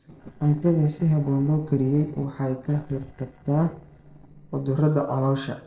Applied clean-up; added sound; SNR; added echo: neural separator model SepFormer DNS4.